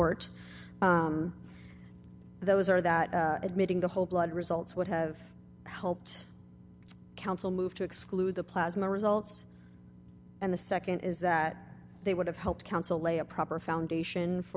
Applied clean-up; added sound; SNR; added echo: none; none; none; none.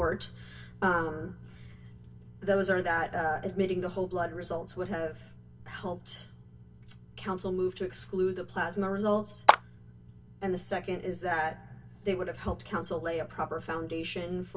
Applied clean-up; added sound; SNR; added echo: none; Clapping; -4 dB; reverberation time 0.1 s.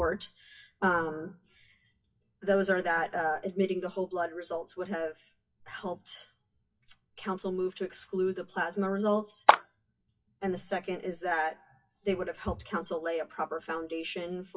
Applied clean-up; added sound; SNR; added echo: classical method WPE with log-MMSE.